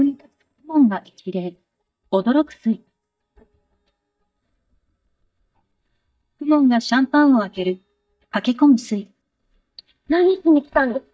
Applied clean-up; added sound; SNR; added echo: neural mask model DeepFilterNet 3.